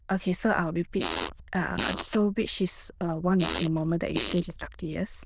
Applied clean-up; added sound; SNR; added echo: neural diffusion model UNIVERSE++.